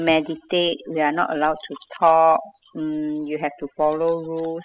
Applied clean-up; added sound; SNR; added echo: classical method spectral subtraction.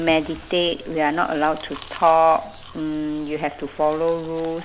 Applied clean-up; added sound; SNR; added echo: none; Chewing, mastication; 20 dB; none.